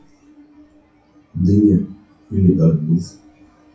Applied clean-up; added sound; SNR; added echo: classical method WPE with log-MMSE.